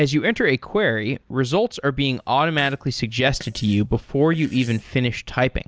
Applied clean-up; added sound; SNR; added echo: neural separator model SepFormer DNS4.